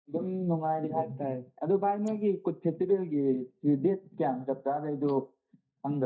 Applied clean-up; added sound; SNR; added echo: neural mask model DeepFilterNet 3.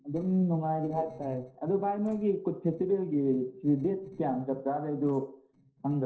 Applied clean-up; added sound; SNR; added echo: neural separator model SepFormer DNS4.